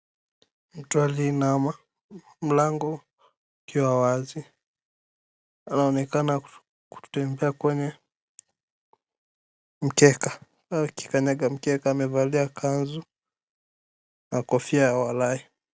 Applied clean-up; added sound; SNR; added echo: none; none; none; none.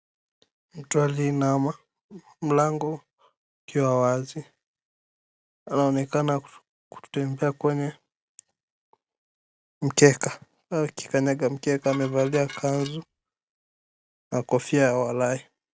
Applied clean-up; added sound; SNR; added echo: none; Dishes, pots, and pans; 17 dB; none.